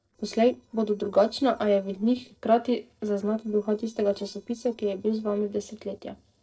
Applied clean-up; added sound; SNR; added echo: neural separator model SepFormer DNS4.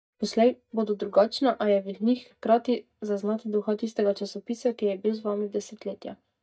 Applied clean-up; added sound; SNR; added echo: neural mask model DeepFilterNet 3.